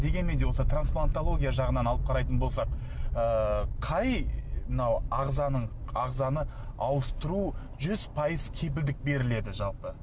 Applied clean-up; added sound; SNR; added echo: none; none; none; none.